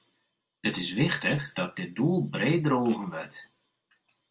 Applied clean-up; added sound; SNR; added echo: none; none; none; none.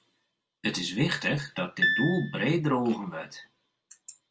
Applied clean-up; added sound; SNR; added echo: none; Piano; 0 dB; none.